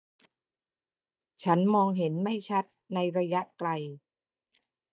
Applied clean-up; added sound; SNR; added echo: neural mask model DeepFilterNet 3.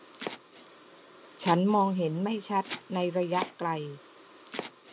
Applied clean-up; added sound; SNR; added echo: none; Domestic sounds, home sounds; 13 dB; none.